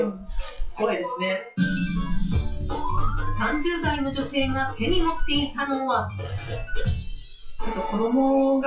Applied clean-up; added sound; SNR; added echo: classical method WPE with log-MMSE.